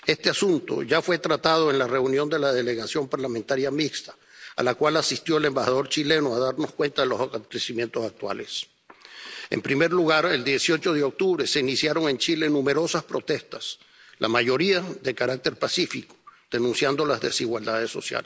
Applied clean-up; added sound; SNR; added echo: none; none; none; none.